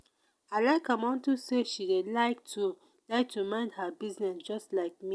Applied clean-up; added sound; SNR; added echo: none; none; none; none.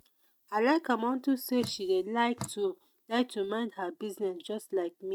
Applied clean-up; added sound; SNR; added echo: neural mask model RNNoise.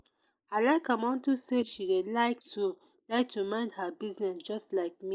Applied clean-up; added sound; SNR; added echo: neural mask model Resemble Enhance denoiser.